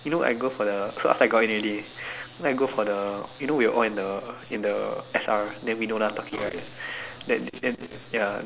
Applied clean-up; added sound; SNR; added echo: none; none; none; none.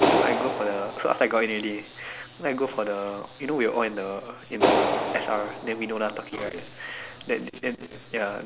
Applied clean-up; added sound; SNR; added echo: none; Clapping; 2 dB; none.